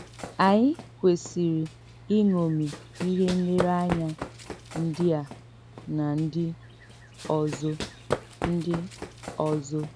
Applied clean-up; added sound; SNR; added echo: none; Run; 11 dB; none.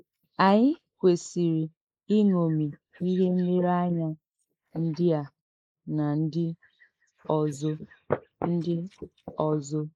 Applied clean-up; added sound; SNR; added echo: neural mask model Resemble Enhance denoiser.